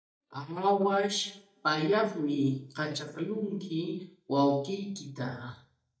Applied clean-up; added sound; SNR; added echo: neural mask model DeepFilterNet 3.